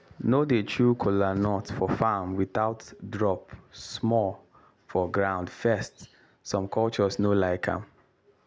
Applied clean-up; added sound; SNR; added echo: none; none; none; none.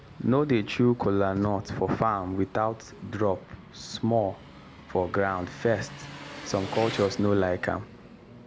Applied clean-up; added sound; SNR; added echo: none; Engine; 16 dB; none.